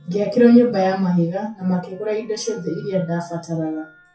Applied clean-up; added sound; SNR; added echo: classical method WPE with log-MMSE.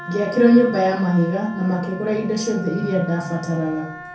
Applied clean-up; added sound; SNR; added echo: none; Wind instrument, woodwind instrument; 16 dB; reverberation time 0.5 s.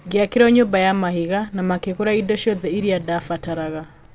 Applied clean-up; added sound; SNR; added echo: none; none; none; none.